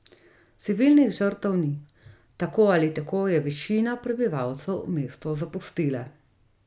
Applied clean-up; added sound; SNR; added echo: none; none; none; none.